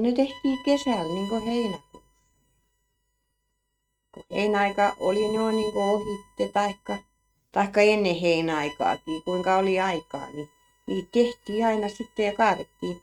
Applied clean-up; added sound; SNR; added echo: neural mask model RNNoise.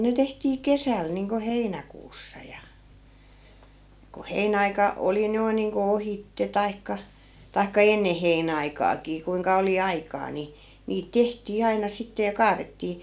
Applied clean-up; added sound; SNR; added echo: none; none; none; none.